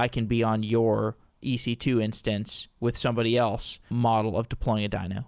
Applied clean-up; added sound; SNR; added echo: none; none; none; none.